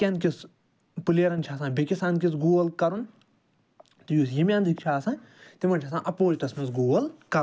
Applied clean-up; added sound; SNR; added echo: none; none; none; none.